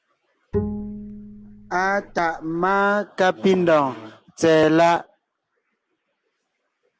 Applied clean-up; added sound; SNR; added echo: none; Bowed string instrument; 9 dB; none.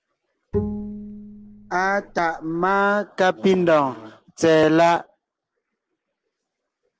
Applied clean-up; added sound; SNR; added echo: neural separator model SepFormer DNS4.